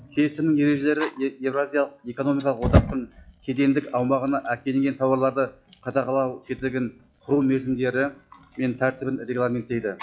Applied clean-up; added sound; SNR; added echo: classical method log-MMSE.